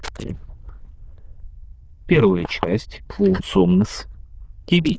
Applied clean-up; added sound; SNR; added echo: neural diffusion model UNIVERSE++.